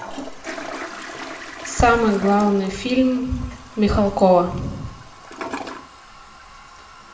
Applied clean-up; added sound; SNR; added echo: none; Toilet flush; 14 dB; reverberation time 0.8 s.